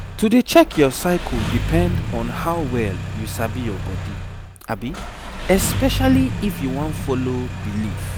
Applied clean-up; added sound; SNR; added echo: none; Engine starting; 4 dB; none.